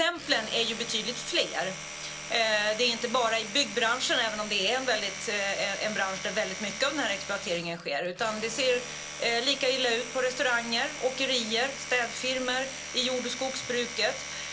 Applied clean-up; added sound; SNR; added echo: none; Domestic sounds, home sounds; 9 dB; reverberation time 0.2 s.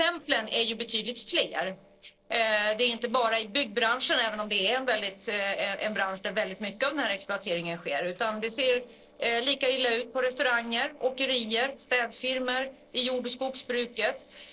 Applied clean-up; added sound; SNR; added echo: neural separator model SepFormer DNS4.